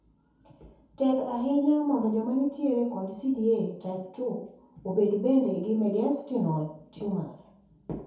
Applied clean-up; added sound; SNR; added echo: none; none; none; reverberation time 0.6 s.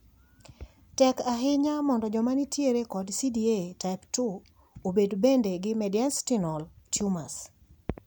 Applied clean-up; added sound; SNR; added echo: none; none; none; none.